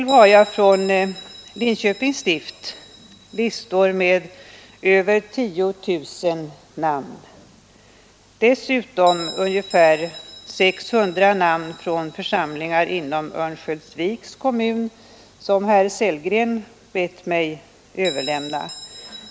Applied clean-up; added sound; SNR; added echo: none; Bell; 19 dB; none.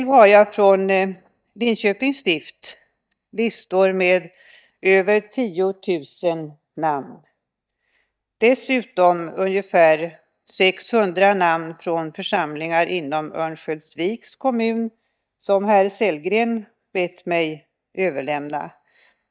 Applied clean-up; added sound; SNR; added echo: neural mask model DeepFilterNet 3.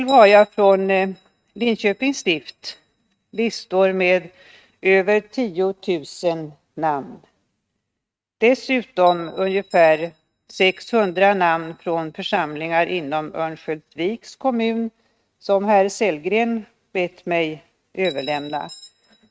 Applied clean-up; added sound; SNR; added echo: neural mask model RNNoise.